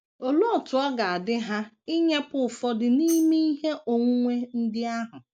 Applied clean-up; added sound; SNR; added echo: none; Tambourine; 19 dB; none.